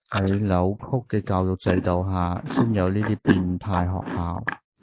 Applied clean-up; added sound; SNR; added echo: neural mask model Resemble Enhance denoiser.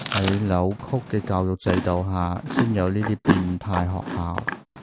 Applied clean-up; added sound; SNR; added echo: none; Chewing, mastication; 5 dB; none.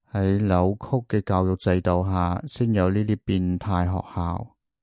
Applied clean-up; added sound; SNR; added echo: none; none; none; none.